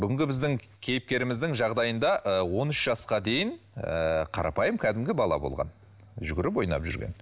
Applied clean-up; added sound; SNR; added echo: none; none; none; none.